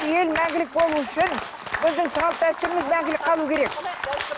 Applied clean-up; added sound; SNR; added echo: none; none; none; none.